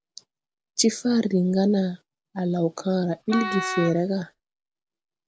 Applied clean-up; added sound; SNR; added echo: none; Wind instrument, woodwind instrument; 7 dB; none.